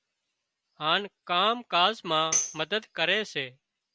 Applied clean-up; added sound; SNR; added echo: none; Tambourine; 5 dB; none.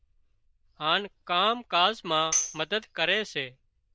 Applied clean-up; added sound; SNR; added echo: neural diffusion model UNIVERSE++.